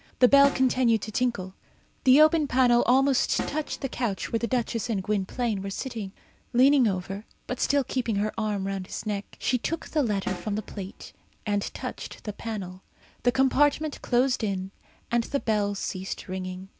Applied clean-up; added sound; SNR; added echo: none; Snare drum; 14 dB; none.